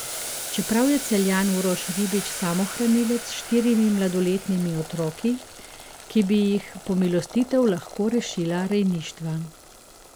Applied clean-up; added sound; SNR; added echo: none; Boiling; 12 dB; none.